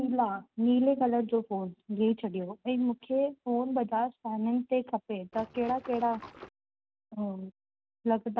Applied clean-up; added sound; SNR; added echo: none; Water / Splash, splatter; 16 dB; none.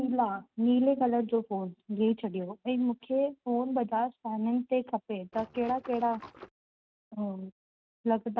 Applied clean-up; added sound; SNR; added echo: neural mask model RNNoise.